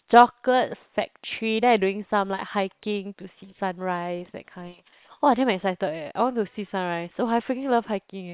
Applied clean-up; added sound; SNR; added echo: neural separator model SepFormer WHAM!.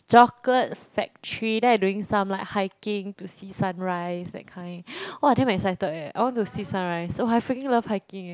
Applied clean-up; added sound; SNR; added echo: none; none; none; none.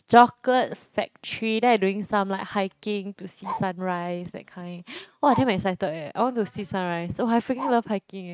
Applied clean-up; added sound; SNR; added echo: neural mask model RNNoise.